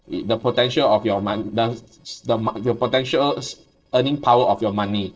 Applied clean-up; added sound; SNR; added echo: neural separator model SepFormer DNS4.